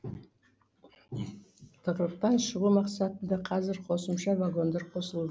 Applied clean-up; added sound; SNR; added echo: none; none; none; none.